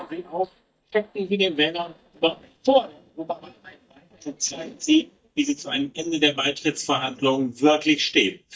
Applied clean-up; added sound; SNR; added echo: neural mask model DeepFilterNet 3.